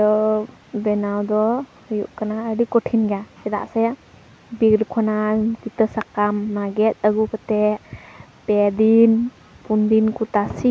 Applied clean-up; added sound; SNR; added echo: none; none; none; none.